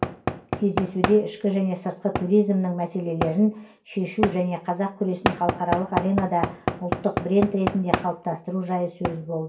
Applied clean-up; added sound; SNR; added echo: none; Knock / Wood; 6 dB; reverberation time 0.2 s.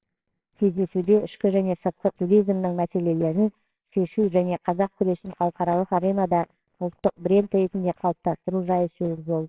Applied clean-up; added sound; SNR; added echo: neural separator model SepFormer WHAMR!.